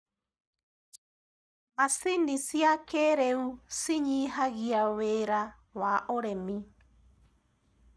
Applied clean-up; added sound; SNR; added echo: neural mask model DeepFilterNet 3.